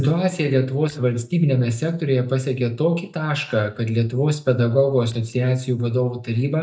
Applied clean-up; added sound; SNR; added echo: neural mask model DeepFilterNet 3.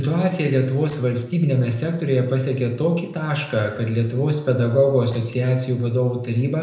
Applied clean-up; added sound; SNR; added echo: neural separator model SepFormer DNS4.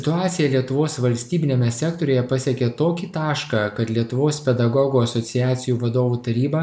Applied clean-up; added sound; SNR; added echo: none; none; none; none.